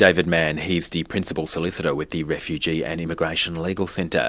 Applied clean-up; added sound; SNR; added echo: none; none; none; none.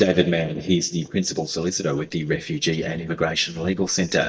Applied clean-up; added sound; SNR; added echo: neural mask model DeepFilterNet 3.